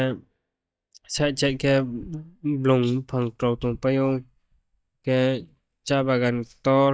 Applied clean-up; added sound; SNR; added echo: neural mask model DeepFilterNet 3.